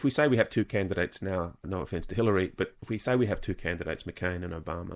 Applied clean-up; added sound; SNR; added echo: neural mask model Resemble Enhance denoiser.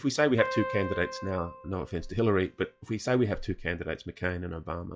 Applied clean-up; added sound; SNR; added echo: classical method log-MMSE.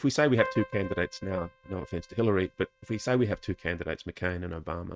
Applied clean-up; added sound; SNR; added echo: neural mask model RNNoise.